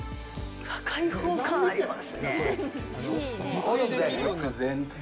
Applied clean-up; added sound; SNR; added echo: none; none; none; none.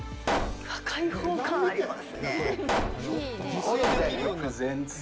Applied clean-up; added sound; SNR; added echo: none; Explosion; 3 dB; none.